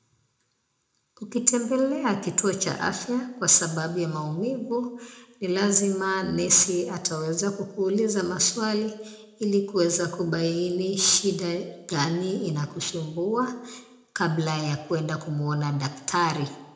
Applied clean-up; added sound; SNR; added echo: none; none; none; reverberation time 0.6 s.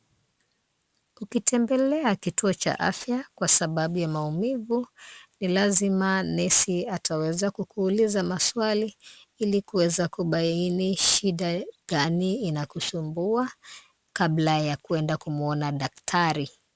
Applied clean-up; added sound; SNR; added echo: none; none; none; none.